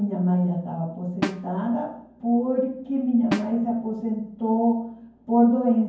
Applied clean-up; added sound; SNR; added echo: none; Snare drum; 10 dB; reverberation time 0.9 s.